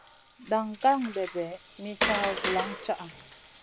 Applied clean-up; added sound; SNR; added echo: none; Water; 5 dB; none.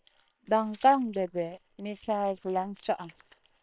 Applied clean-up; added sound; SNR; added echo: neural separator model SepFormer WHAM!.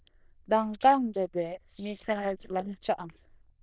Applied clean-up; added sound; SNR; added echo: neural diffusion model UNIVERSE++.